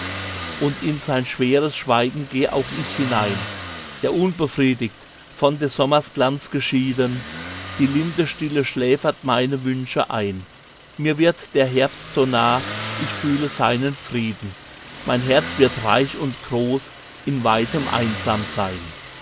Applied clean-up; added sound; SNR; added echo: none; Motor vehicle (road); 13 dB; none.